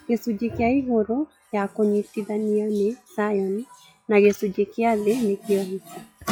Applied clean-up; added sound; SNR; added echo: classical method log-MMSE.